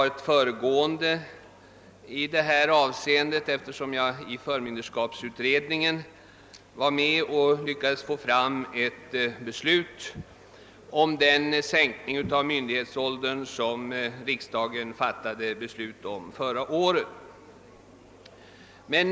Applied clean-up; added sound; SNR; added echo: none; none; none; none.